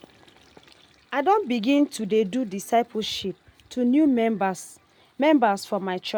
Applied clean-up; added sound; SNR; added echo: none; none; none; none.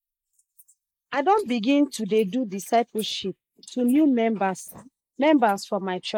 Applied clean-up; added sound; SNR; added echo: neural mask model Resemble Enhance denoiser.